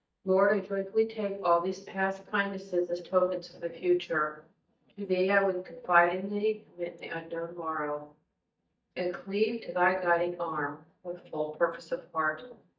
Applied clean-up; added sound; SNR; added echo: neural mask model DeepFilterNet 3.